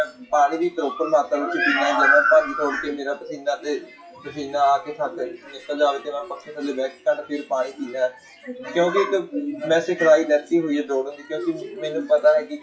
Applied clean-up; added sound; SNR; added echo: classical method WPE with log-MMSE.